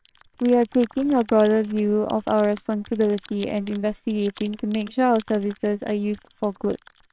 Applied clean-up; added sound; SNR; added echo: neural separator model SepFormer WHAMR!.